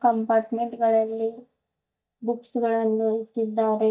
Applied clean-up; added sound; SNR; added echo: neural mask model DeepFilterNet 3.